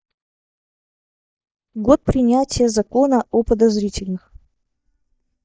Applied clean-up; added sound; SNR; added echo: neural mask model DeepFilterNet 3.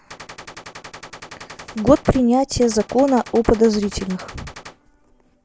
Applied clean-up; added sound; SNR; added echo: none; Gunshot, gunfire; 18 dB; none.